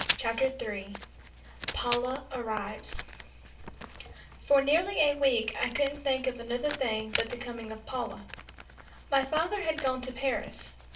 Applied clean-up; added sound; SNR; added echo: none; Writing; 8 dB; reverberation time 0.3 s.